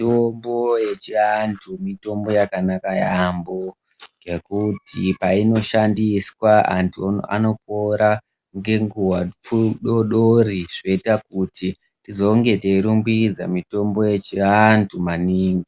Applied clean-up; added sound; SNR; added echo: none; none; none; none.